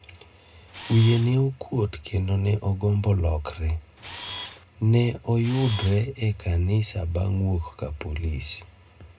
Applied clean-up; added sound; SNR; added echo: none; Camera; 13 dB; reverberation time 0.2 s.